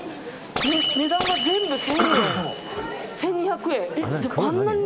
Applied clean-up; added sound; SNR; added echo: none; none; none; none.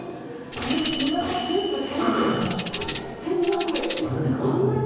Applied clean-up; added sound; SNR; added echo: none; Tambourine; 0 dB; reverberation time 1.3 s.